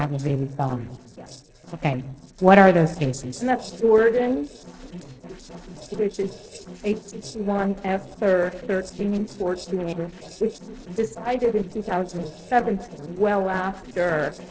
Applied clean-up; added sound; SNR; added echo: neural separator model SepFormer DNS4.